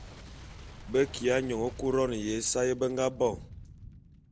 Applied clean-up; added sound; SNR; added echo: none; Boom; 16 dB; none.